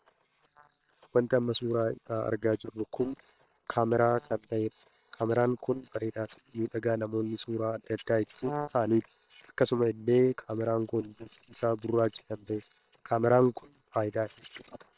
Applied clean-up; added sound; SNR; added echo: neural separator model SepFormer WHAM!.